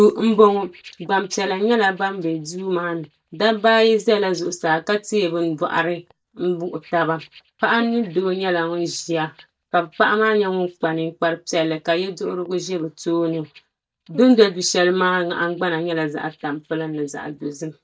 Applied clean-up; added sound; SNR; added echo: neural mask model DeepFilterNet 3.